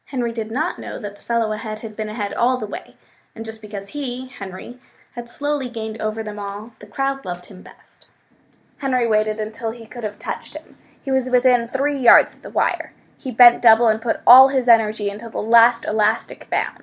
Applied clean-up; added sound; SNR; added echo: none; none; none; none.